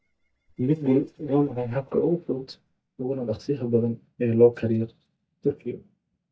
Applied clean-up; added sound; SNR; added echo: neural mask model DeepFilterNet 3.